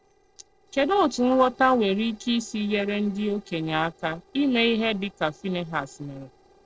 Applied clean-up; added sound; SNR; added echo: neural separator model SepFormer DNS4.